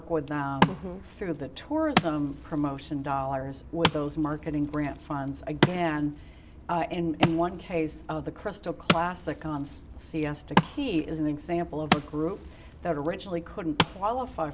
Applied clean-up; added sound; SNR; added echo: none; Wood; 2 dB; none.